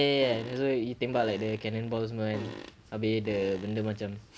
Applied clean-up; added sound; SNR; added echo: none; Fart; 16 dB; none.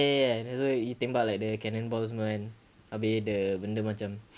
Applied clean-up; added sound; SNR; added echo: none; none; none; none.